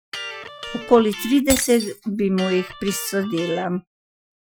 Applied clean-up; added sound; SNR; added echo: classical method Wiener filter.